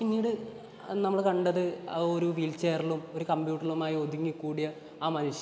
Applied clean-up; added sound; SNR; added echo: none; none; none; none.